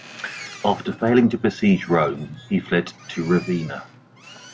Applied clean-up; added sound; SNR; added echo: none; Boat, Water vehicle; 20 dB; none.